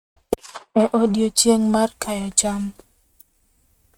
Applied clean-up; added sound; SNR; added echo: neural mask model RNNoise.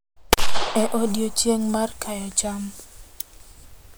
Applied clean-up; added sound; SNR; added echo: none; Gunshot, gunfire; -3 dB; none.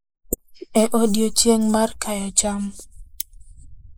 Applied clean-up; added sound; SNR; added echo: neural mask model Resemble Enhance denoiser.